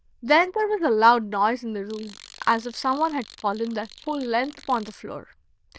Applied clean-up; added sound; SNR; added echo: neural diffusion model UNIVERSE++.